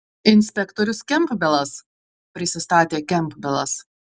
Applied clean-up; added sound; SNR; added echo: none; none; none; none.